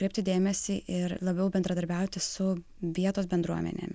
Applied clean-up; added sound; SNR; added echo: none; none; none; none.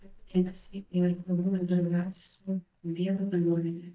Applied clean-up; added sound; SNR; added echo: neural mask model DeepFilterNet 3.